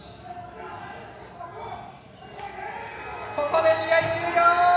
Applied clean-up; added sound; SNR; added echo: none; none; none; reverberation time 0.9 s.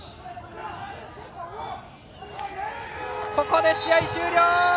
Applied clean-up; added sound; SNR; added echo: none; none; none; none.